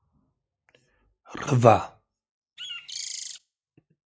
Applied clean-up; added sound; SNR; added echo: classical method log-MMSE.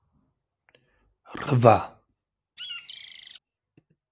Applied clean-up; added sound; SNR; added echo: none; Bird; 8 dB; none.